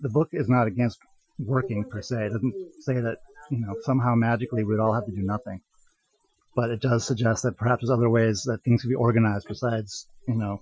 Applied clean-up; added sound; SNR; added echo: classical method Wiener filter.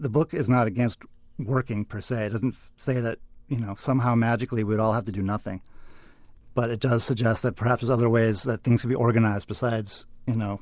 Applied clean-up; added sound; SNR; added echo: none; none; none; none.